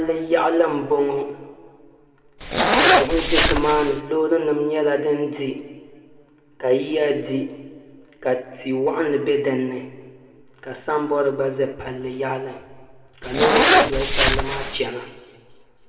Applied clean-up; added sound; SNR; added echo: none; Zipper (clothing); -4 dB; reverberation time 1.6 s.